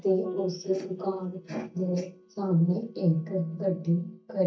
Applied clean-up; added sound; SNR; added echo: neural mask model DeepFilterNet 3.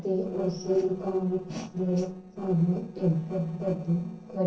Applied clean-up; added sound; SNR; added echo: neural separator model SepFormer DNS4.